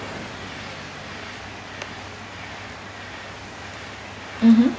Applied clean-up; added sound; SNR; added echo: none; Train; 13 dB; none.